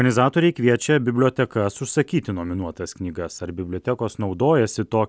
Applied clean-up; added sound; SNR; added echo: none; none; none; none.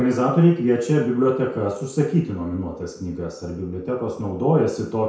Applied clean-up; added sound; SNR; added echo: none; none; none; reverberation time 0.5 s.